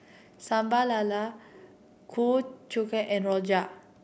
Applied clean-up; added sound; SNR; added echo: none; none; none; none.